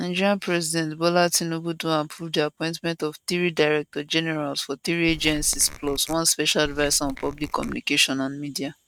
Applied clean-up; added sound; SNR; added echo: neural mask model RNNoise.